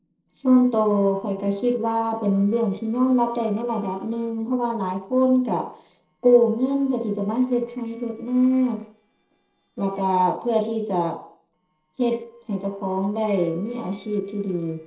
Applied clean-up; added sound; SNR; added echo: neural separator model SepFormer DNS4.